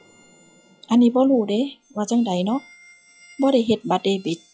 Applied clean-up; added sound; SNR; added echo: classical method log-MMSE.